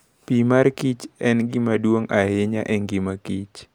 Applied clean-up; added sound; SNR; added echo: none; none; none; none.